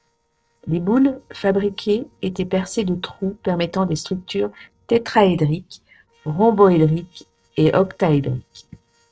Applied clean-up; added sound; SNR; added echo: neural separator model SepFormer DNS4.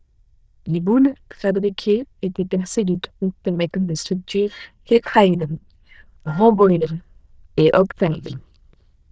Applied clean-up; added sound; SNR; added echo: neural diffusion model UNIVERSE++.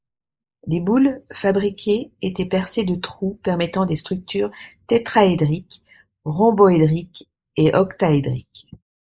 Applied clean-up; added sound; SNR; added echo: neural mask model Resemble Enhance denoiser.